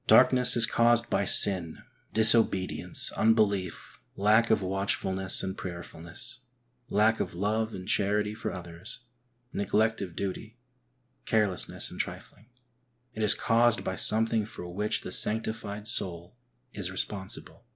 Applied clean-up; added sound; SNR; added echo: none; none; none; none.